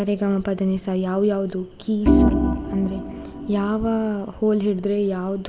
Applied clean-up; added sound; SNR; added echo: none; Organ; -2 dB; none.